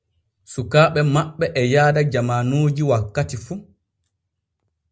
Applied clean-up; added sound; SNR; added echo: none; none; none; none.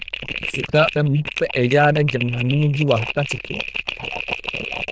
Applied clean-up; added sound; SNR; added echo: neural diffusion model UNIVERSE++.